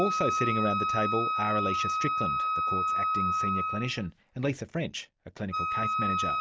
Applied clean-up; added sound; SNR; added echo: none; Wind instrument, woodwind instrument; -3 dB; none.